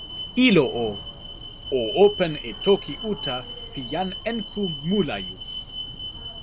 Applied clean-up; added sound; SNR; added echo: none; Insect + Alarm; 8 dB; none.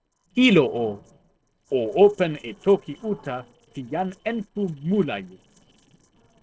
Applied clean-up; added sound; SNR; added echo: neural separator model SepFormer DNS4.